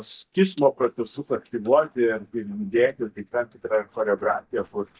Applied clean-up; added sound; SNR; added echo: neural mask model DeepFilterNet 3.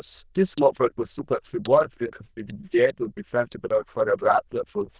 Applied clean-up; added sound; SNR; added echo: neural diffusion model UNIVERSE++.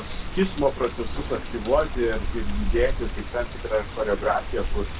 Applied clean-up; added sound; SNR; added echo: none; Water; 2 dB; none.